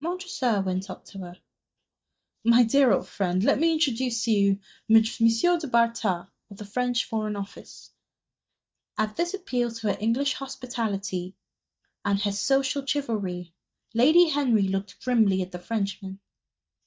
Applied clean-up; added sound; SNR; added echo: neural mask model DeepFilterNet 3.